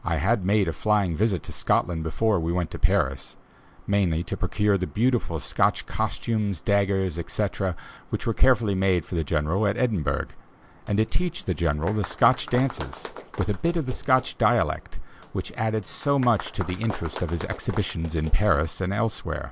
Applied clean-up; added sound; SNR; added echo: none; Applause; 16 dB; none.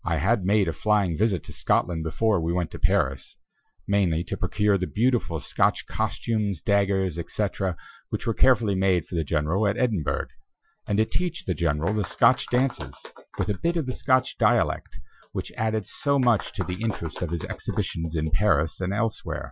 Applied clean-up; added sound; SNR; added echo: classical method Wiener filter.